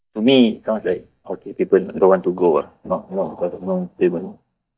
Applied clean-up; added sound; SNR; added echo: neural mask model DeepFilterNet 3.